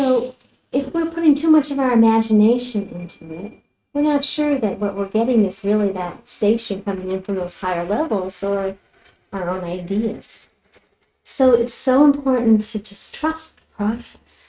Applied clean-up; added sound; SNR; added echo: neural mask model RNNoise.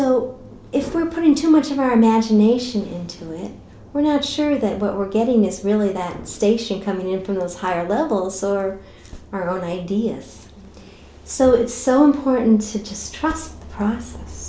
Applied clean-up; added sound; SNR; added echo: none; none; none; none.